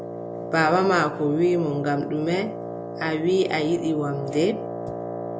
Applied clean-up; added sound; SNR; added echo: none; Wind instrument, woodwind instrument; 8 dB; none.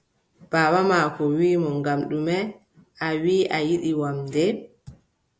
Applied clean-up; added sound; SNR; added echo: none; none; none; none.